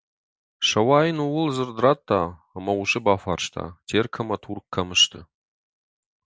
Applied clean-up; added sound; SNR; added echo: none; none; none; none.